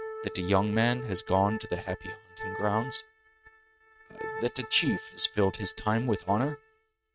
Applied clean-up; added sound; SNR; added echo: neural mask model RNNoise.